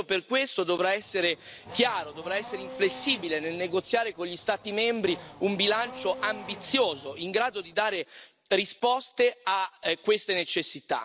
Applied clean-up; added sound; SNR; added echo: none; Race car, auto racing / Accelerating, revving, vroom; 16 dB; none.